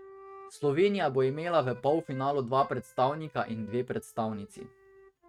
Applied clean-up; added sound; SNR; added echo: neural mask model RNNoise.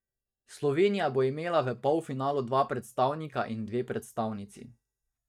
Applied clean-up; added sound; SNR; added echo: neural mask model DeepFilterNet 3.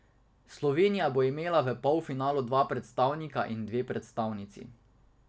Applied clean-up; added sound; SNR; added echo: none; none; none; none.